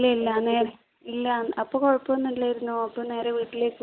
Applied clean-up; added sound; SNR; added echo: none; none; none; none.